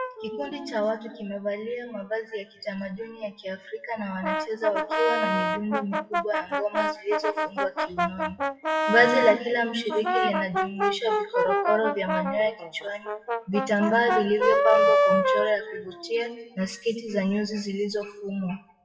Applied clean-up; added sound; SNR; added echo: classical method WPE with log-MMSE.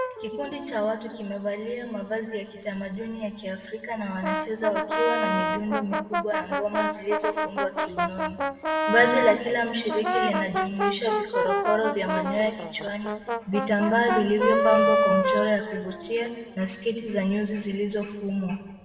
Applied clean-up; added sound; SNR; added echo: none; Brass instrument; 1 dB; reverberation time 1.6 s.